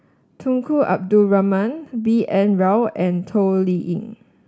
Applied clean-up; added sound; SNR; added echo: none; none; none; none.